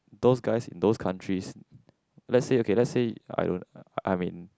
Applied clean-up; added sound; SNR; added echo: none; none; none; none.